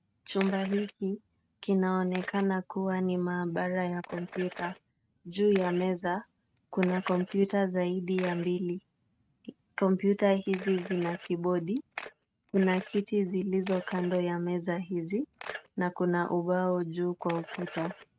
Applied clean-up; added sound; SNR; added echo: neural mask model RNNoise.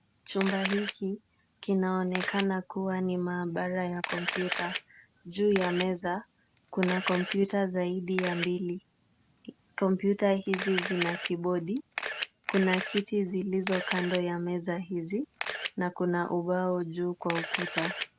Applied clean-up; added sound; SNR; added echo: none; Camera; 8 dB; none.